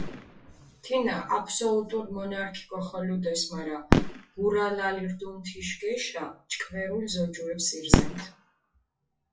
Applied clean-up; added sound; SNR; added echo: classical method WPE with log-MMSE.